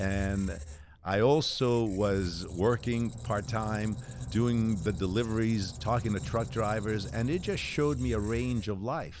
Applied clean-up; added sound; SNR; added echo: none; Squeak; 10 dB; none.